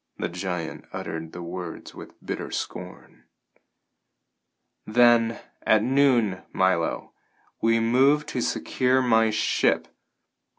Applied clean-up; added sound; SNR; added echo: none; none; none; none.